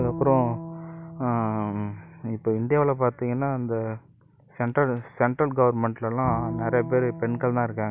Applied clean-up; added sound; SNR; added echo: none; Bowed string instrument; 13 dB; none.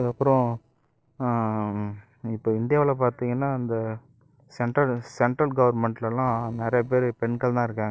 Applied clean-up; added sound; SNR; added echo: neural separator model SepFormer DNS4.